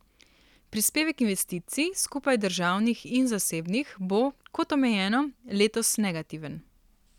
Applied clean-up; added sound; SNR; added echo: none; none; none; none.